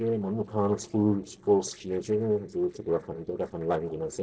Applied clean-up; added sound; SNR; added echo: neural separator model SepFormer DNS4.